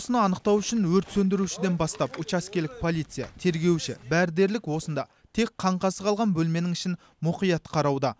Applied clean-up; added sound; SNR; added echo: none; none; none; none.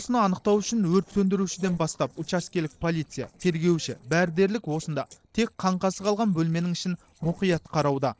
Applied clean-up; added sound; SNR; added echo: neural separator model SepFormer DNS4.